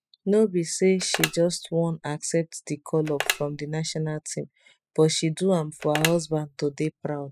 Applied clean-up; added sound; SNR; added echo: classical method spectral subtraction.